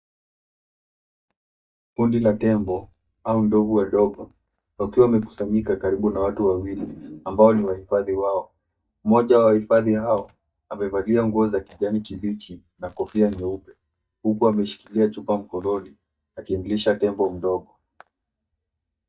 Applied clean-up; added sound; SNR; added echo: neural mask model DeepFilterNet 3.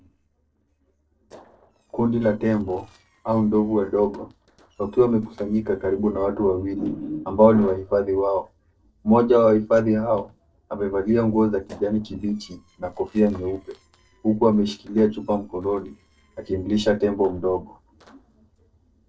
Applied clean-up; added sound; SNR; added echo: neural separator model SepFormer DNS4.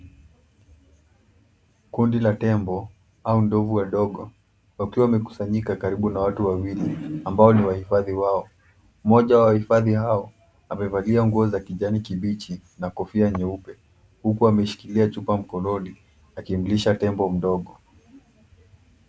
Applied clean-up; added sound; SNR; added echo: none; none; none; none.